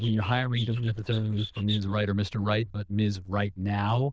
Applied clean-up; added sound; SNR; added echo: neural diffusion model UNIVERSE++.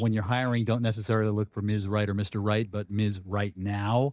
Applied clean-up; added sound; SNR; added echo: neural mask model DeepFilterNet 3.